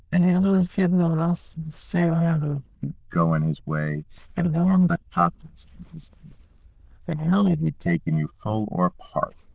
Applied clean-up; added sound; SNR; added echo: neural diffusion model UNIVERSE++.